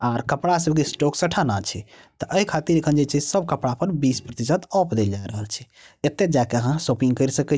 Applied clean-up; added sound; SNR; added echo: neural mask model DeepFilterNet 3.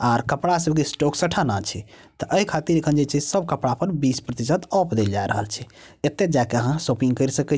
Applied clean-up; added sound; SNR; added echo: none; none; none; none.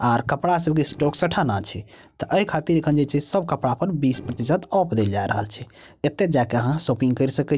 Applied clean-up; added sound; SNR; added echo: neural separator model SepFormer DNS4.